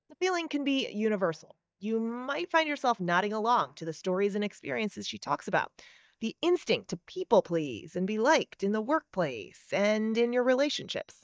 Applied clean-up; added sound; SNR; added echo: neural mask model DeepFilterNet 3.